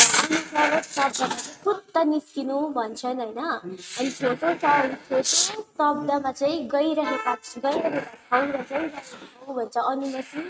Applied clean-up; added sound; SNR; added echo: neural mask model RNNoise.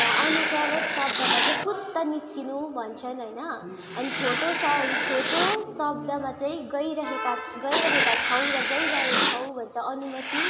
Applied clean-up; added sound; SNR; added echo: none; Writing; -4 dB; none.